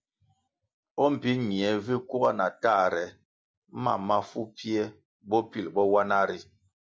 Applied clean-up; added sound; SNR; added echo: none; none; none; none.